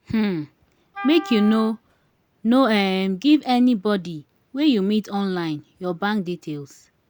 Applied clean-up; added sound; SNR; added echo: none; Wind instrument, woodwind instrument; 15 dB; none.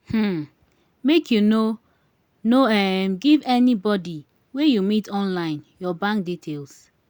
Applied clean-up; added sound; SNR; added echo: none; none; none; none.